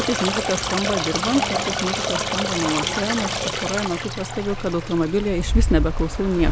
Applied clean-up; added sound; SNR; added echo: none; Stream; 0 dB; none.